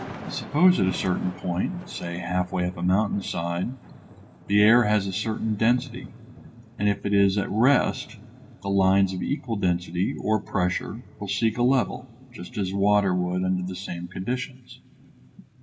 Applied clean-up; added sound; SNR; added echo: none; Thunder / Rain; 19 dB; reverberation time 1.7 s.